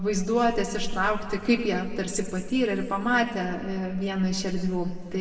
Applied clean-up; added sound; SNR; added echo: none; none; none; reverberation time 1.6 s.